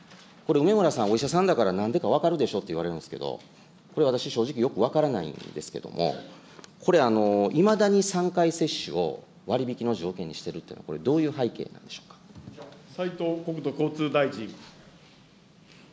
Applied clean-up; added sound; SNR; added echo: none; none; none; none.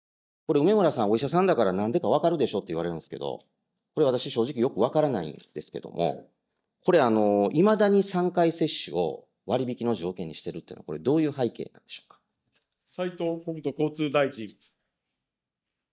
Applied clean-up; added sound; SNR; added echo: neural mask model DeepFilterNet 3.